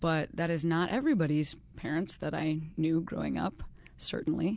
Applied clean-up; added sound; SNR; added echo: none; none; none; none.